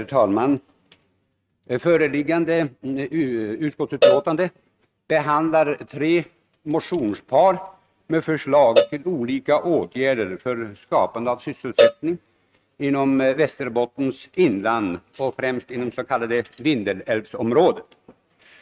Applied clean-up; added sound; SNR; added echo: neural mask model RNNoise.